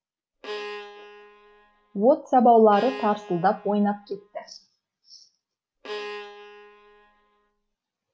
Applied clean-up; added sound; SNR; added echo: none; Bowed string instrument; 15 dB; none.